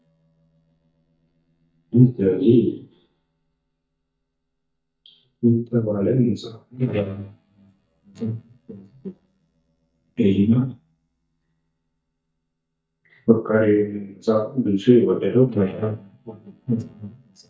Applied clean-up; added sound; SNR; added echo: neural mask model DeepFilterNet 3.